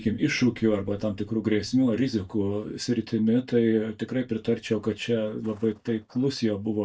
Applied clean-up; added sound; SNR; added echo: neural mask model DeepFilterNet 3.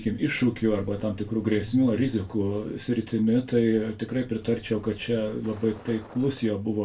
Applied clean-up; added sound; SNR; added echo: none; Truck; 19 dB; reverberation time 0.2 s.